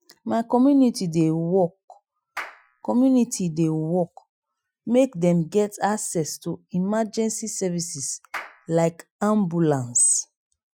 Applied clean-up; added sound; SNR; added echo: classical method Wiener filter.